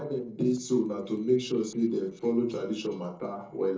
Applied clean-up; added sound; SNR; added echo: neural separator model SepFormer DNS4.